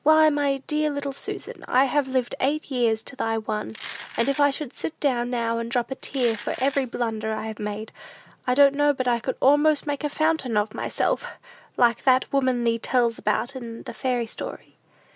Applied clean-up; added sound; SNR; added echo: none; Domestic sounds, home sounds; 16 dB; none.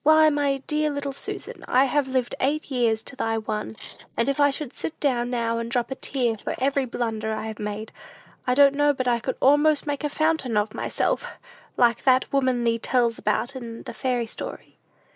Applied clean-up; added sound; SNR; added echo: neural mask model Resemble Enhance denoiser.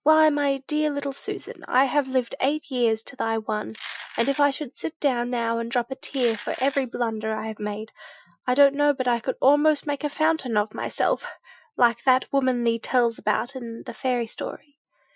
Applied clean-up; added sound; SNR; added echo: classical method Wiener filter.